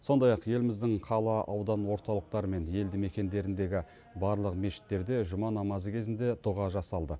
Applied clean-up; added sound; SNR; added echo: none; none; none; none.